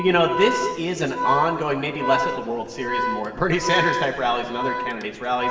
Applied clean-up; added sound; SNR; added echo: none; Organ; 5 dB; reverberation time 2.1 s.